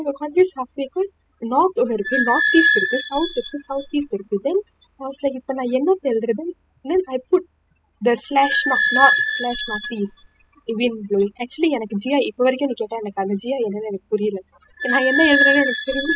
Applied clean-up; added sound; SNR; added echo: classical method spectral subtraction.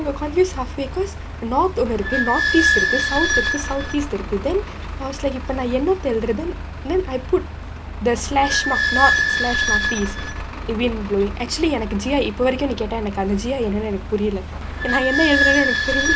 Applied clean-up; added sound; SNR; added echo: none; Squeak / Idling; 1 dB; none.